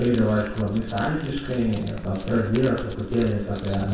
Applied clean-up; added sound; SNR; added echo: none; Crumpling, crinkling; 12 dB; reverberation time 0.7 s.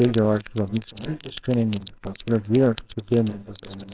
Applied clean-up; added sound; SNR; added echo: neural separator model SepFormer WHAMR!.